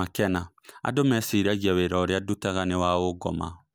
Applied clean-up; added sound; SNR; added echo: none; none; none; none.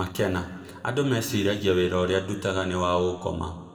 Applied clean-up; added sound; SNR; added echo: none; none; none; reverberation time 1.7 s.